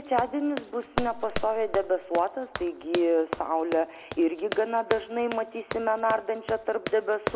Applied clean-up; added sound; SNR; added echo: none; Run; 9 dB; none.